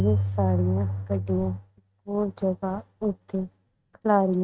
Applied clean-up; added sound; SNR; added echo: neural mask model RNNoise.